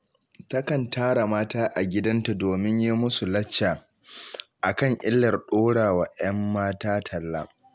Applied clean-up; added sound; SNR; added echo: none; none; none; none.